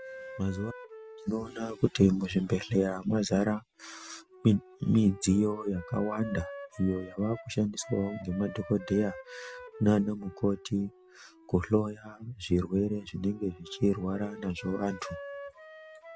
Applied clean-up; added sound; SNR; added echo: none; Wind instrument, woodwind instrument; 17 dB; none.